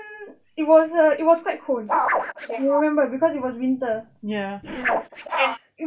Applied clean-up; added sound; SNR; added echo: neural mask model Resemble Enhance denoiser.